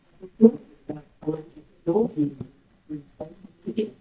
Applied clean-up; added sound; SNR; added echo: neural mask model DeepFilterNet 3.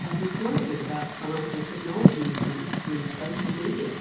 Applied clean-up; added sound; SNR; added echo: none; Fire; -3 dB; reverberation time 1.3 s.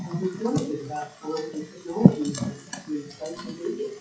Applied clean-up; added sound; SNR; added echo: classical method WPE with log-MMSE.